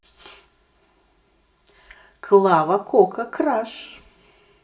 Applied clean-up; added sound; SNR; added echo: none; none; none; reverberation time 0.5 s.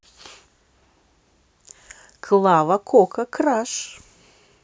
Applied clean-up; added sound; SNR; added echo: none; none; none; none.